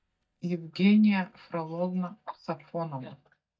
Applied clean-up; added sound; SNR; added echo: neural mask model DeepFilterNet 3.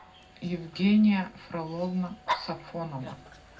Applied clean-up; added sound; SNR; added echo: none; Dog; 12 dB; reverberation time 0.3 s.